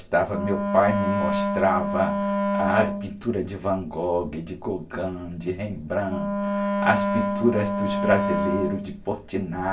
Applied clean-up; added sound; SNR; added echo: none; Wind instrument, woodwind instrument; 0 dB; reverberation time 0.2 s.